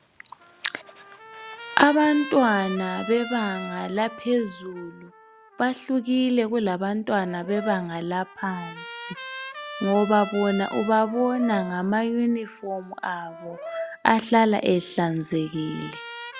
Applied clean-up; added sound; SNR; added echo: none; Brass instrument + Trumpet; 14 dB; none.